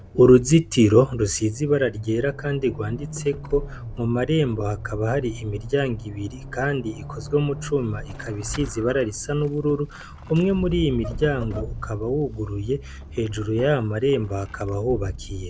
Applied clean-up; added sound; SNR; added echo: none; Squeak / Accelerating, revving, vroom / Vehicle; 12 dB; none.